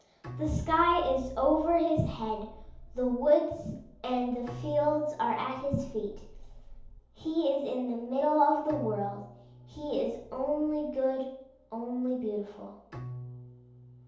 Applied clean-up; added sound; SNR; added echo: none; Bowed string instrument; 18 dB; reverberation time 0.8 s.